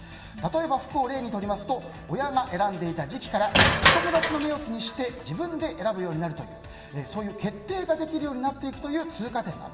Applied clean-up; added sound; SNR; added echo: none; Crushing; -3 dB; reverberation time 1.6 s.